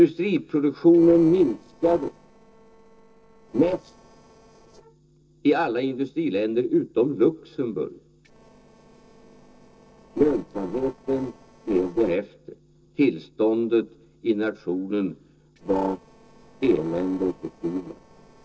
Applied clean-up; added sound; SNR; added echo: neural separator model SepFormer DNS4.